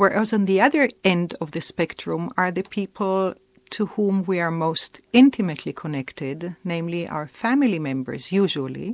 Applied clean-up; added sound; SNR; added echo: none; none; none; none.